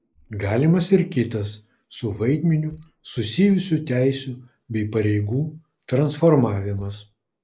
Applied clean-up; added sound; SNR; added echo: neural mask model Resemble Enhance denoiser.